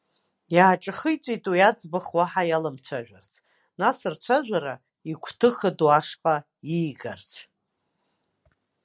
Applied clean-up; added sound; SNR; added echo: none; none; none; none.